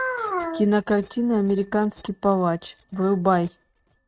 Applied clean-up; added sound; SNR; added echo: neural mask model RNNoise.